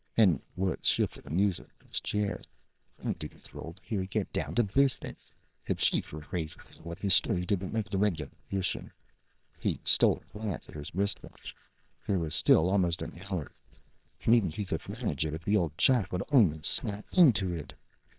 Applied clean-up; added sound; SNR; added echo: neural separator model SepFormer WHAM!.